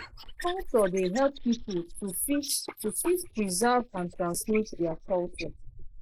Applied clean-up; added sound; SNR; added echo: neural mask model Resemble Enhance denoiser.